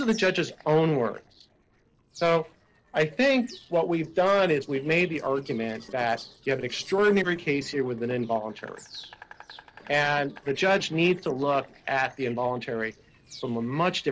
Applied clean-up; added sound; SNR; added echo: neural separator model SepFormer DNS4.